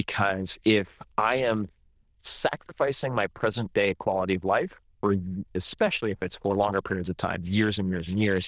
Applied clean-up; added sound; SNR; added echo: neural diffusion model UNIVERSE++.